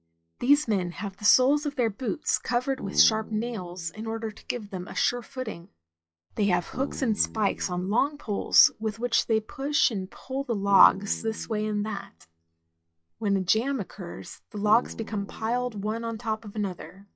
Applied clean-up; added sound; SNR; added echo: classical method log-MMSE.